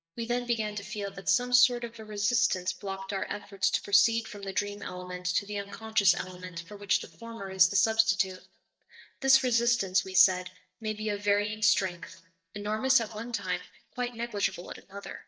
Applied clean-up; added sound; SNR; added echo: neural mask model DeepFilterNet 3.